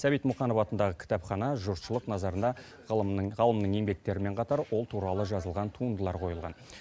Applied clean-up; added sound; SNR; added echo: none; none; none; none.